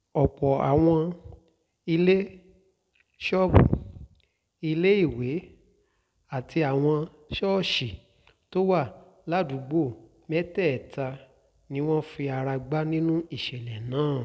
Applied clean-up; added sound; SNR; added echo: none; none; none; none.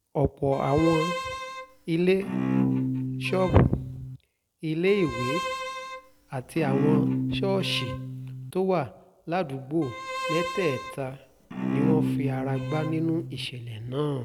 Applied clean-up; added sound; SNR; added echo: none; Bowed string instrument; 2 dB; none.